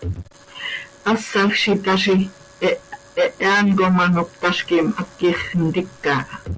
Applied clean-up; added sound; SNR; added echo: none; none; none; none.